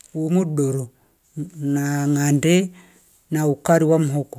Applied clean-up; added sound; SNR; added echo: none; none; none; none.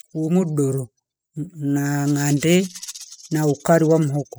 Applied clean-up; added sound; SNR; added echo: classical method spectral subtraction.